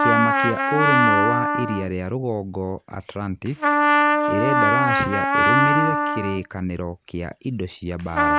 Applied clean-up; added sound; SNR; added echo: none; Trumpet; -5 dB; none.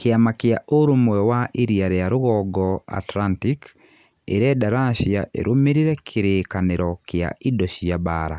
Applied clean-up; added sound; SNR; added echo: none; none; none; none.